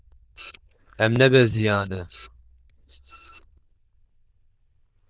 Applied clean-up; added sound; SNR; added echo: neural diffusion model UNIVERSE++.